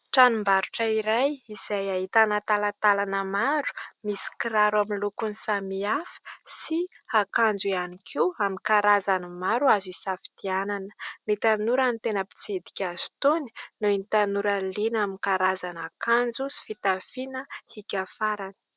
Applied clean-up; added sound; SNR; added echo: none; none; none; none.